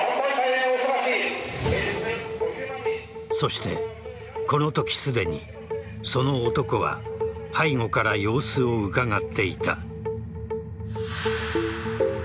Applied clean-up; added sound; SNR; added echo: none; none; none; none.